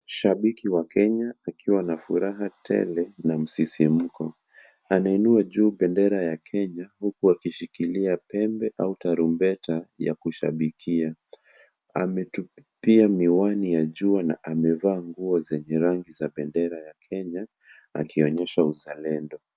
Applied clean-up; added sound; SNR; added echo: none; none; none; none.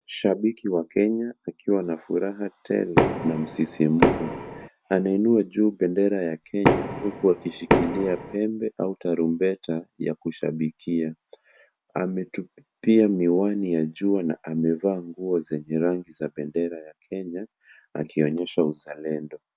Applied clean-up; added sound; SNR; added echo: none; Knock; 0 dB; none.